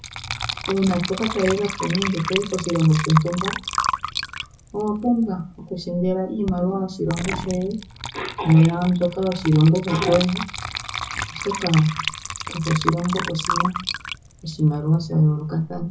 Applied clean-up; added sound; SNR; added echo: none; Water / Liquid; 8 dB; reverberation time 0.4 s.